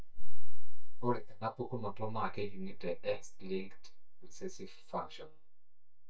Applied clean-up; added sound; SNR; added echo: neural mask model DeepFilterNet 3.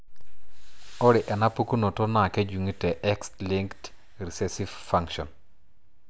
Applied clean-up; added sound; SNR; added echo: none; none; none; none.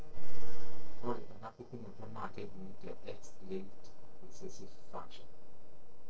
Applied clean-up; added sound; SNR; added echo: neural separator model SepFormer DNS4.